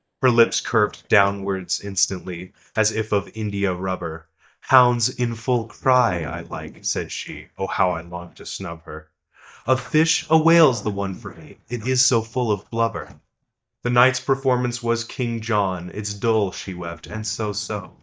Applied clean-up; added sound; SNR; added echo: neural mask model DeepFilterNet 3.